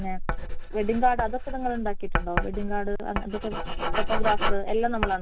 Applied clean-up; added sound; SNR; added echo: none; Writing; -3 dB; none.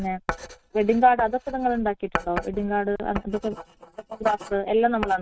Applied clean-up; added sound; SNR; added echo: neural mask model RNNoise.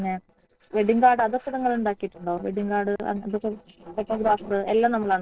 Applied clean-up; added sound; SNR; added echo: neural separator model SepFormer DNS4.